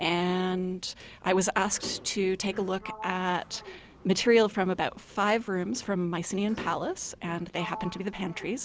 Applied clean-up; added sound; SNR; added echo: none; Sliding door; 18 dB; none.